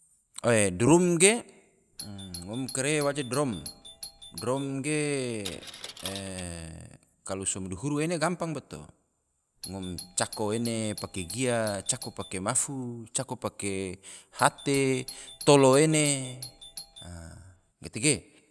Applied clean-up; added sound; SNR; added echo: none; Doorbell + Coin (dropping); 15 dB; none.